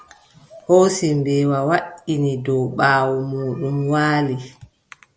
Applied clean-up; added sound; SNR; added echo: none; none; none; none.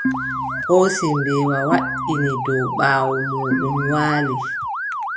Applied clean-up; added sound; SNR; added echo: none; Organ + Motor vehicle (road) / Siren; 3 dB; none.